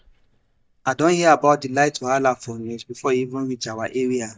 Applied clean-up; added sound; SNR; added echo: neural mask model DeepFilterNet 3.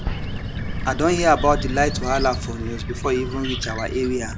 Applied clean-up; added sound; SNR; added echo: none; Bird; 4 dB; none.